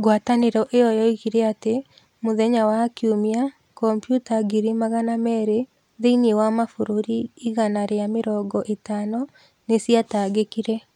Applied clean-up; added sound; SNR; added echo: none; none; none; none.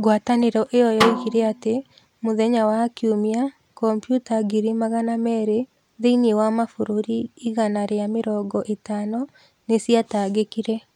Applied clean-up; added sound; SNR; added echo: none; Snare drum; 6 dB; none.